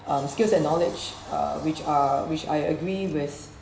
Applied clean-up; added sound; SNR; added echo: none; Sliding door; 20 dB; reverberation time 0.7 s.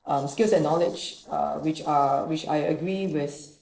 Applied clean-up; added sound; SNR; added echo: neural separator model SepFormer DNS4.